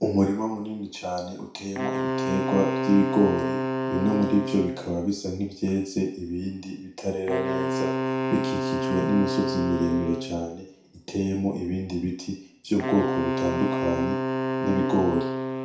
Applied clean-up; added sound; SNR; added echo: none; Wind instrument, woodwind instrument; 3 dB; reverberation time 0.6 s.